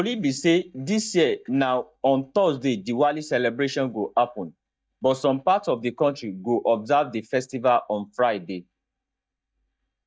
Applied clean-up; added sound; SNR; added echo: neural mask model DeepFilterNet 3.